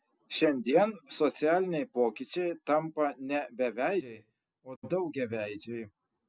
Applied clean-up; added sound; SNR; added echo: none; none; none; none.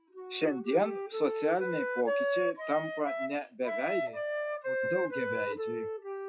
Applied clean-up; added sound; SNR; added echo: classical method log-MMSE.